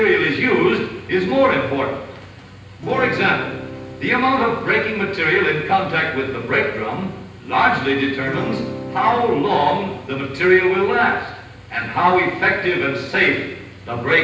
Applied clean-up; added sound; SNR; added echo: none; Acoustic guitar / Strum; 12 dB; reverberation time 0.9 s.